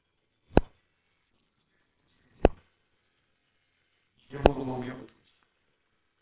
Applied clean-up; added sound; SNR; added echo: neural separator model SepFormer WHAMR!.